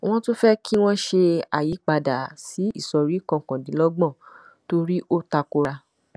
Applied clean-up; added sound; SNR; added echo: none; none; none; none.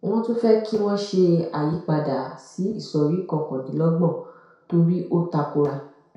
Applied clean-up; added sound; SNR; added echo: none; none; none; reverberation time 0.6 s.